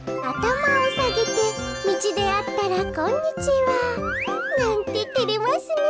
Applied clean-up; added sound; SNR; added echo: none; Wind instrument, woodwind instrument; 14 dB; none.